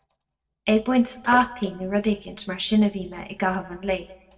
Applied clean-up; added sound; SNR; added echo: neural separator model SepFormer DNS4.